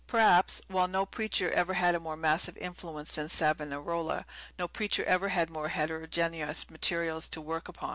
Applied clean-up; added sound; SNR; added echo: none; none; none; none.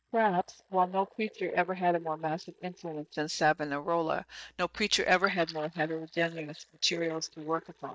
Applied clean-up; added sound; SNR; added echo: neural mask model DeepFilterNet 3.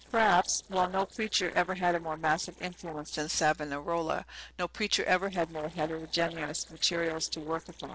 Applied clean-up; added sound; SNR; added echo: neural separator model SepFormer DNS4.